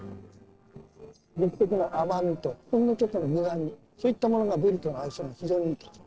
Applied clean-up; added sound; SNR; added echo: neural separator model SepFormer DNS4.